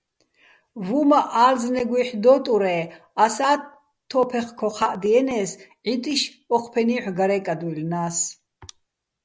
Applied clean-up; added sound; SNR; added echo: none; none; none; none.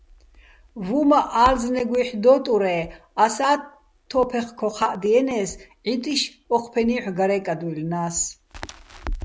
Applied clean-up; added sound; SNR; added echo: none; Crackle; 18 dB; none.